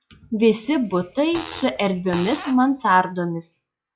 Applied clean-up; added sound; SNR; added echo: classical method log-MMSE.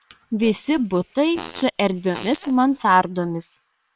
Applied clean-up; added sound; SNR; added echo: neural separator model SepFormer WHAM!.